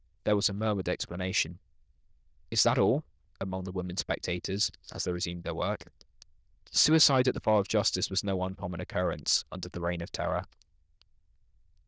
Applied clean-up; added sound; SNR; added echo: neural diffusion model UNIVERSE++.